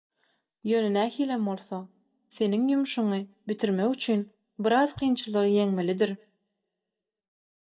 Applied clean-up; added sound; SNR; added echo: neural mask model DeepFilterNet 3.